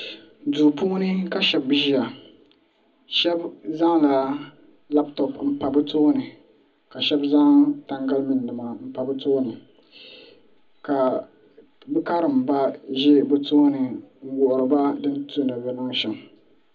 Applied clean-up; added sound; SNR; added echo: none; none; none; reverberation time 0.4 s.